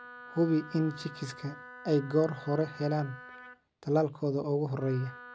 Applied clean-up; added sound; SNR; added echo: none; Wind instrument, woodwind instrument; 17 dB; none.